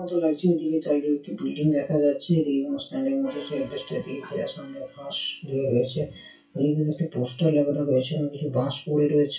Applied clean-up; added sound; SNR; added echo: classical method WPE with log-MMSE.